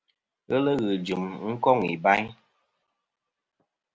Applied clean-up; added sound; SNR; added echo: none; none; none; none.